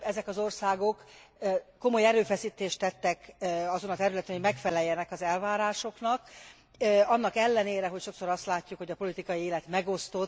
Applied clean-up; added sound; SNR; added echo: none; none; none; none.